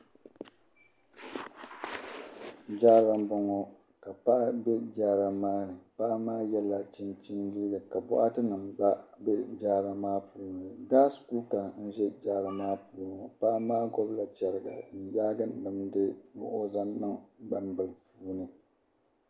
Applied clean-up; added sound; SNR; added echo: none; none; none; none.